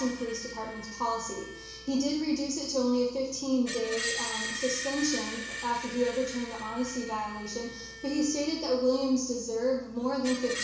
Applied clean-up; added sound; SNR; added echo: none; Screech; 10 dB; reverberation time 0.7 s.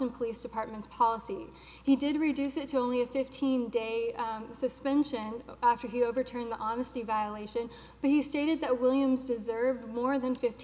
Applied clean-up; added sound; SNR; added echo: none; none; none; none.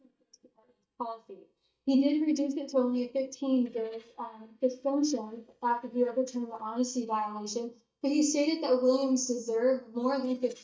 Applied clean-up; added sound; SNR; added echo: neural mask model DeepFilterNet 3.